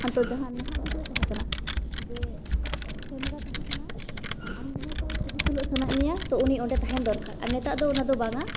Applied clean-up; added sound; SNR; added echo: none; Computer keyboard; 1 dB; none.